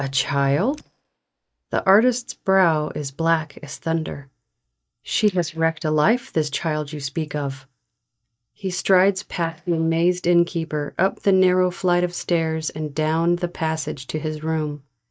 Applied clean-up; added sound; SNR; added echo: neural mask model DeepFilterNet 3.